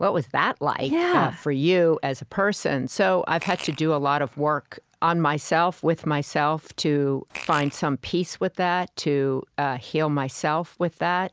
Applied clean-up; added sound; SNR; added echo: none; Fart; 14 dB; none.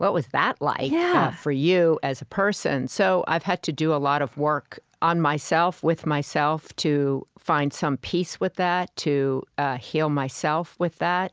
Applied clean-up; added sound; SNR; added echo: none; none; none; none.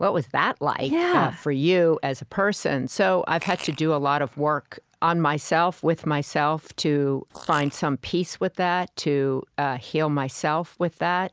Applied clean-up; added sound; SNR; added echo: neural mask model Resemble Enhance denoiser.